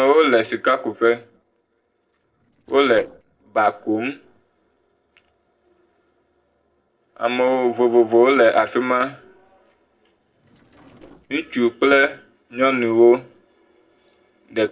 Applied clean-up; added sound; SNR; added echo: neural separator model SepFormer DNS4.